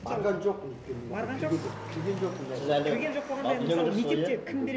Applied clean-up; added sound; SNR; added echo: none; Motor vehicle (road); 13 dB; none.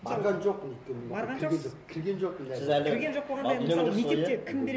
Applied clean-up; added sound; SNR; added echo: none; none; none; none.